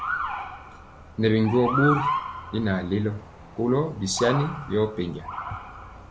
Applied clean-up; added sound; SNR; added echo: none; Motor vehicle (road) / Siren; 6 dB; none.